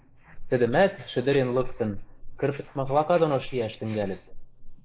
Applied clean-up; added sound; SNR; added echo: neural mask model Resemble Enhance denoiser.